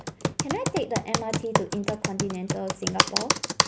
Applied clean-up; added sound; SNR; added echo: none; Computer keyboard; -5 dB; none.